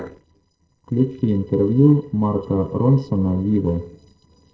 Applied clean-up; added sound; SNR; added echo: neural separator model SepFormer DNS4.